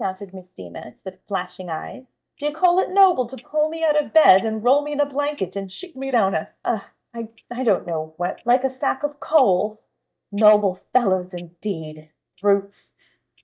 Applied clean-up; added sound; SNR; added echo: neural mask model DeepFilterNet 3.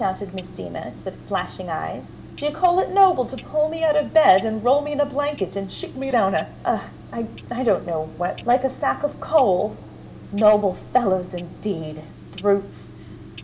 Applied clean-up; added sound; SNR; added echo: none; Clock; 17 dB; reverberation time 2.1 s.